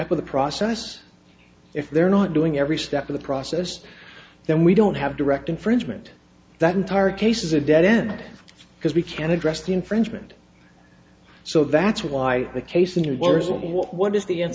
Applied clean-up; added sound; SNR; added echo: none; none; none; none.